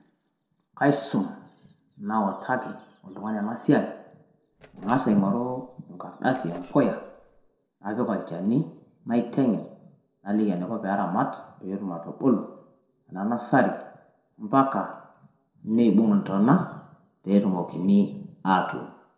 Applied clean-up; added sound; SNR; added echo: neural separator model SepFormer DNS4.